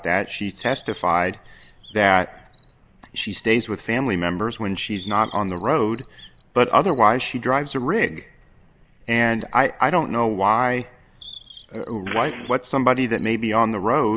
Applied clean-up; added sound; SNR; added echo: none; Bird; 13 dB; none.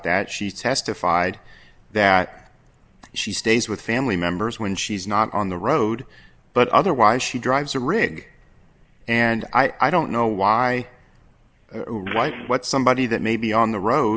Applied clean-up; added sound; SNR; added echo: none; none; none; none.